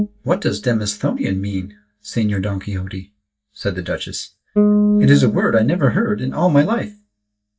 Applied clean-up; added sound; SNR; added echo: neural mask model DeepFilterNet 3.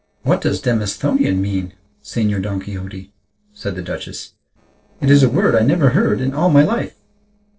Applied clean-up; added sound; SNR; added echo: neural separator model SepFormer DNS4.